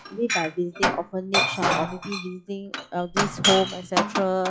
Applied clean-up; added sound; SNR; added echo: classical method log-MMSE.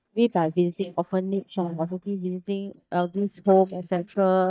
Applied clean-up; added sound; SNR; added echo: neural mask model DeepFilterNet 3.